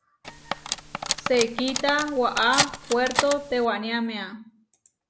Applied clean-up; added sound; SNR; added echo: none; Cutlery, silverware; 4 dB; none.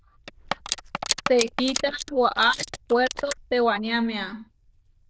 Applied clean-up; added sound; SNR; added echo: neural diffusion model UNIVERSE++.